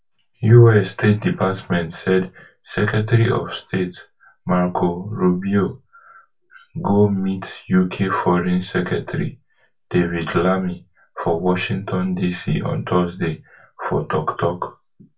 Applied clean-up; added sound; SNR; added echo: none; none; none; reverberation time 0.2 s.